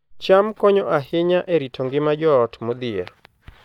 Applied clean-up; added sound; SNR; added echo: neural mask model DeepFilterNet 3.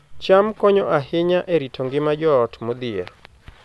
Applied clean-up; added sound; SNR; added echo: none; none; none; none.